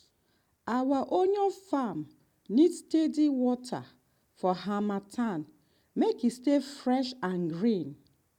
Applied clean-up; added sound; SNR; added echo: none; none; none; none.